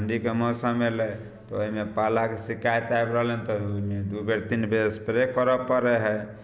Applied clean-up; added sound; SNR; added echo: none; none; none; none.